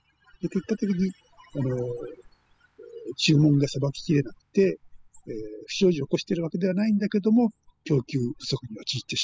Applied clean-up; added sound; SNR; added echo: classical method spectral subtraction.